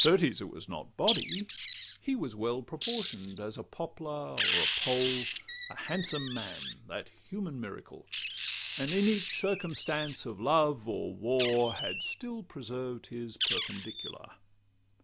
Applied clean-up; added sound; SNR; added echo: none; Wild animals; -3 dB; none.